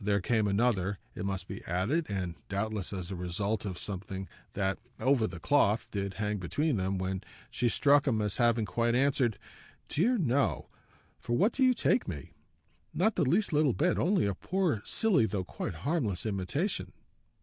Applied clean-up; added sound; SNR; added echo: none; none; none; none.